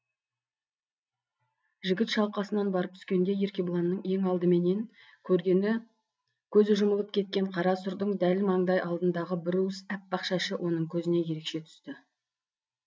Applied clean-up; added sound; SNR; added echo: none; none; none; none.